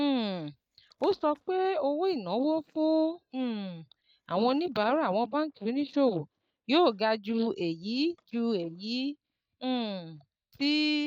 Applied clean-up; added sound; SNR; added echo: neural mask model DeepFilterNet 3.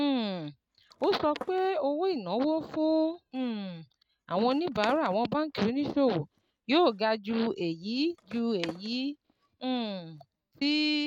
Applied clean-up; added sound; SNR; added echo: neural mask model RNNoise.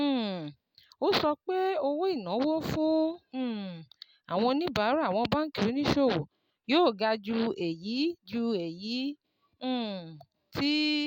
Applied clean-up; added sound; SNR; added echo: none; none; none; none.